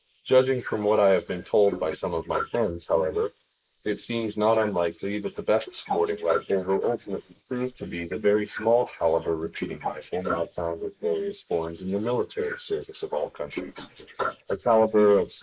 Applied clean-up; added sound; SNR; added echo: neural mask model Resemble Enhance denoiser.